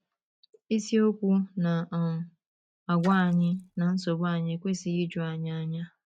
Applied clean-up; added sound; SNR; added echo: neural mask model RNNoise.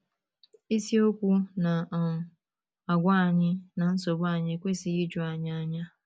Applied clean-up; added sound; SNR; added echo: none; none; none; none.